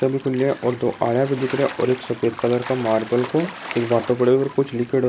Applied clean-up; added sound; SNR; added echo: none; Gull, seagull / Waves, surf; 15 dB; none.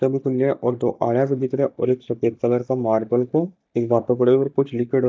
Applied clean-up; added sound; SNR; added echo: neural mask model DeepFilterNet 3.